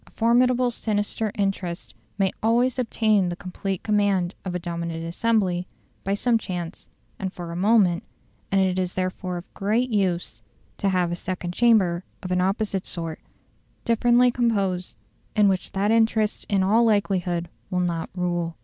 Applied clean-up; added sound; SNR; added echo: none; none; none; none.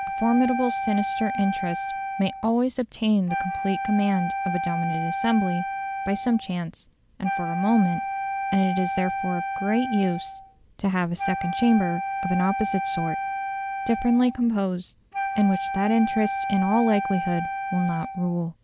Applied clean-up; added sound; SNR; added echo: none; Wind instrument, woodwind instrument; 5 dB; none.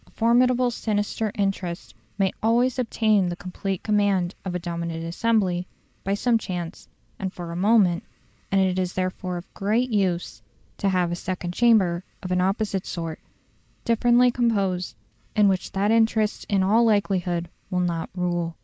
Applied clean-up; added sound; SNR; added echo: neural mask model Resemble Enhance denoiser.